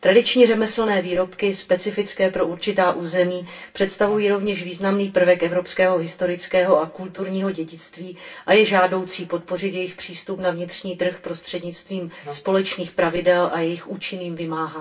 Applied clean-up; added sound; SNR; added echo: none; Wind instrument, woodwind instrument; 17 dB; reverberation time 0.2 s.